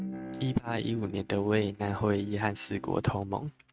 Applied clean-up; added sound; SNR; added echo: neural mask model RNNoise.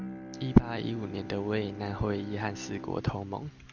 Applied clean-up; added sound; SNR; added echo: none; Bowed string instrument; 12 dB; none.